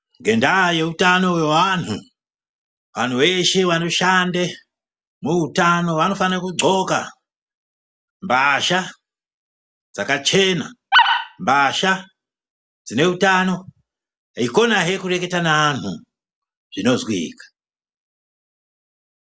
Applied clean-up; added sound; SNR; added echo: none; Animal; -4 dB; none.